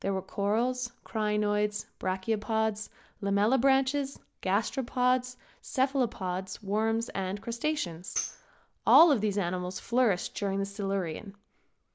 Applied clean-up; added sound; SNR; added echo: none; Tambourine; 12 dB; none.